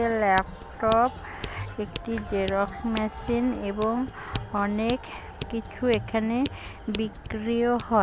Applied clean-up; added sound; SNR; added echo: none; Scissors; 11 dB; none.